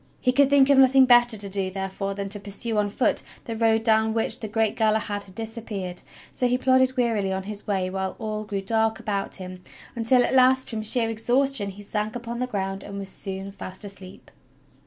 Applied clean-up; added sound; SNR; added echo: none; none; none; none.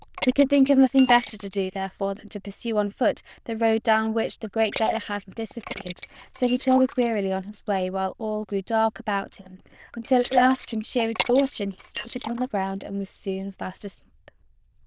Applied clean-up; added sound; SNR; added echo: neural diffusion model UNIVERSE++.